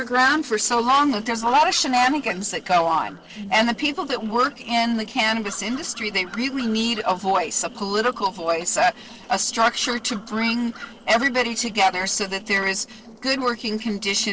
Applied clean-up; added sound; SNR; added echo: neural separator model SepFormer DNS4.